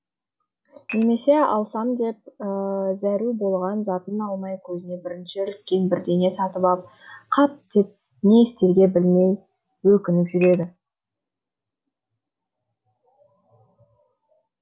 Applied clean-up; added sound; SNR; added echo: none; Dishes, pots, and pans / Glass; 14 dB; none.